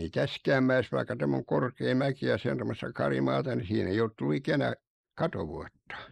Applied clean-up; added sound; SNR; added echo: neural mask model Resemble Enhance denoiser.